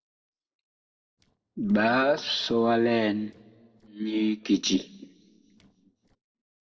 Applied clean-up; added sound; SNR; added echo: neural separator model SepFormer DNS4.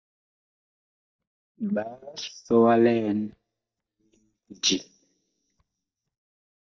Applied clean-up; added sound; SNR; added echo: neural mask model DeepFilterNet 3.